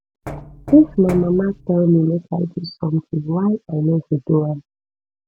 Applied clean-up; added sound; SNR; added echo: none; Knock; 15 dB; none.